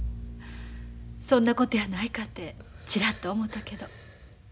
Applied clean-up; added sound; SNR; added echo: none; Bowed string instrument; 12 dB; none.